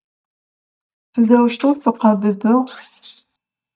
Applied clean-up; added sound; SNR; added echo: neural mask model DeepFilterNet 3.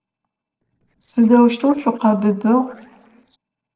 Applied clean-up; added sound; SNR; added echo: neural separator model SepFormer DNS4.